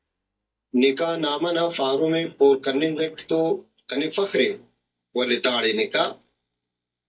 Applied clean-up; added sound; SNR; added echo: neural mask model DeepFilterNet 3.